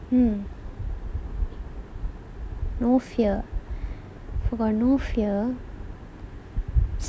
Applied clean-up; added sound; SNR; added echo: none; none; none; none.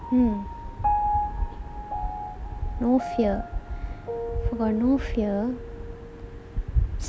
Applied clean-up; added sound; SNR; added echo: none; Piano; 6 dB; none.